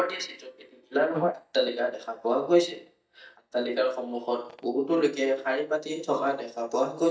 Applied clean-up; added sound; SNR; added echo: neural mask model DeepFilterNet 3.